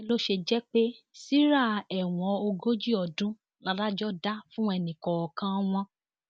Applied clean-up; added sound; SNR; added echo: none; none; none; none.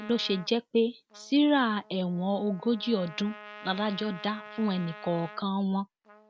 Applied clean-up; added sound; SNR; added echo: none; Trumpet; 19 dB; none.